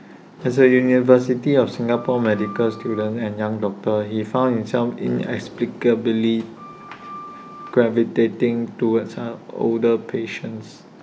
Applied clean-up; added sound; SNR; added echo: none; Sliding door; 19 dB; none.